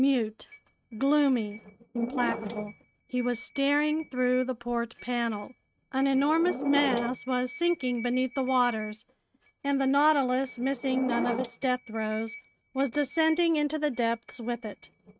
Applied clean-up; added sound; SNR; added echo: neural mask model RNNoise.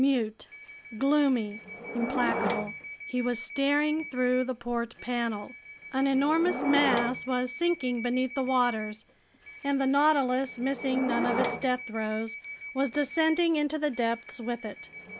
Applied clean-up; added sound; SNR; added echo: none; Subway, metro, underground / Door; 9 dB; none.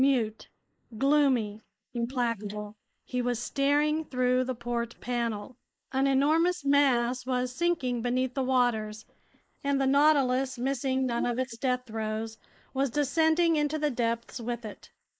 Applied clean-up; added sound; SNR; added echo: neural mask model Resemble Enhance denoiser.